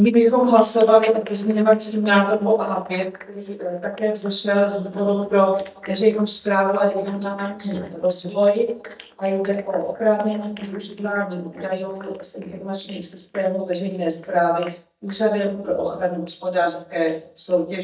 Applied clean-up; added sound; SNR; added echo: neural mask model DeepFilterNet 3.